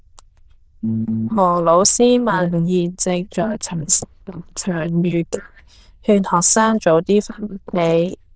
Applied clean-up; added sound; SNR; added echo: neural diffusion model UNIVERSE++.